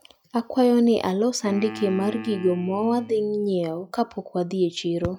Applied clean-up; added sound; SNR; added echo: classical method log-MMSE.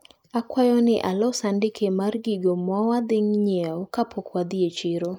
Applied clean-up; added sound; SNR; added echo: neural mask model Resemble Enhance denoiser.